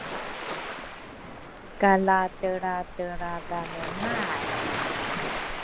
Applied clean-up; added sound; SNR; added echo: none; Waves, surf; 4 dB; none.